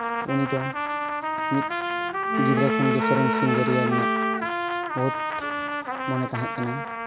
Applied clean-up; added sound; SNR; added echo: none; Trumpet + Wind instrument, woodwind instrument; -2 dB; none.